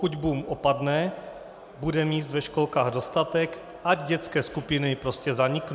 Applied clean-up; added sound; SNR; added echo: none; none; none; none.